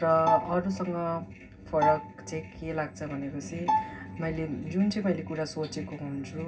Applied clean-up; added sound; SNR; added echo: none; Bowed string instrument; 3 dB; reverberation time 0.4 s.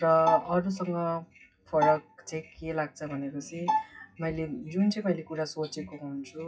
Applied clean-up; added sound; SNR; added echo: classical method WPE with log-MMSE.